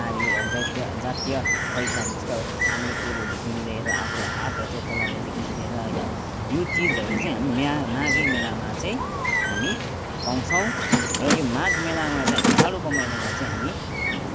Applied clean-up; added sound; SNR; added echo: none; Bird + Mechanisms; -4 dB; none.